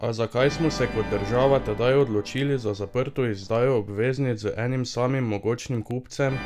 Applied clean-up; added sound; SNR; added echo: none; Organ; 14 dB; none.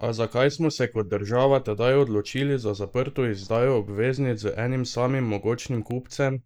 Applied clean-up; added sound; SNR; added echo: neural mask model Resemble Enhance denoiser.